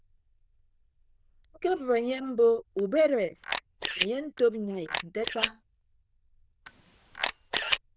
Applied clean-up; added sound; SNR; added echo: neural diffusion model UNIVERSE++.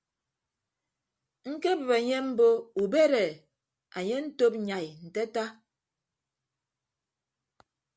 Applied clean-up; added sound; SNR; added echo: none; none; none; none.